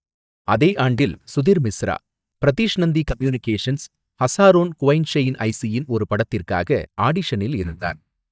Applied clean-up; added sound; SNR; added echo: neural mask model DeepFilterNet 3.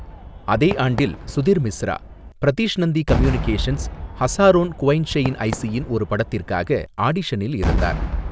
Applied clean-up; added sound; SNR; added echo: none; Cheering / Fireworks; 6 dB; none.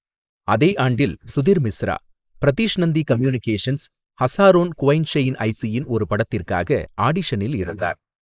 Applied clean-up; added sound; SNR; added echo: neural mask model Resemble Enhance denoiser.